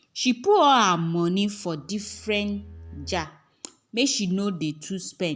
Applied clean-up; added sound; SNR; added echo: none; Bowed string instrument; 19 dB; none.